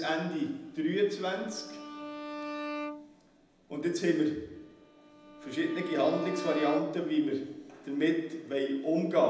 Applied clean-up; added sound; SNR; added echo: none; Bowed string instrument; 11 dB; reverberation time 0.8 s.